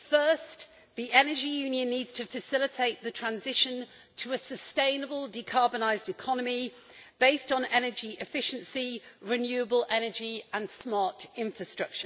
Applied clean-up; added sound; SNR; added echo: none; none; none; none.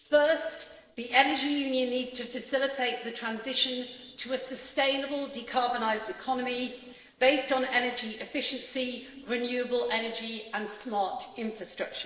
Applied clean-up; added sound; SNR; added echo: neural separator model SepFormer DNS4.